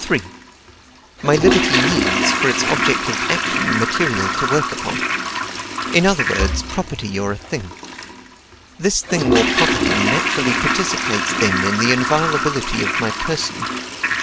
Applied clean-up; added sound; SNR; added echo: none; Toilet flush; -1 dB; none.